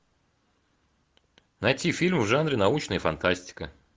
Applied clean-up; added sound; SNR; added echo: none; none; none; none.